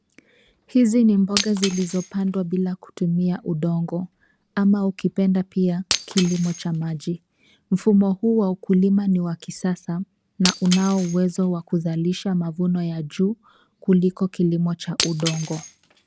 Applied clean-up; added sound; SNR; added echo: none; Shatter; 13 dB; none.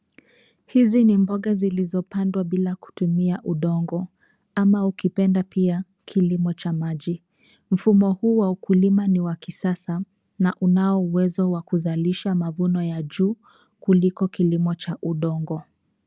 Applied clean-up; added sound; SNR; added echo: none; none; none; none.